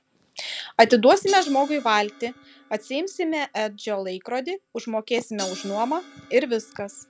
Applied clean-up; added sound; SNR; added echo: none; Crash cymbal; 20 dB; none.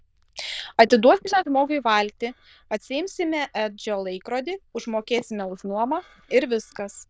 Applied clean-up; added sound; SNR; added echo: neural diffusion model UNIVERSE++.